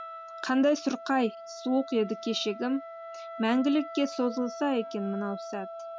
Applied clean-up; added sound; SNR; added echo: none; Wind instrument, woodwind instrument; 12 dB; none.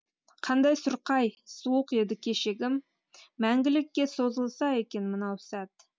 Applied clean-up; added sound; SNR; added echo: none; none; none; none.